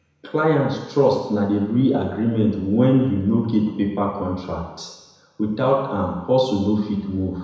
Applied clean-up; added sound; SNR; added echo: none; none; none; reverberation time 1.0 s.